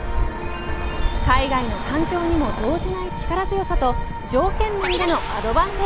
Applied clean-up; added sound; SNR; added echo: none; Bird; 1 dB; none.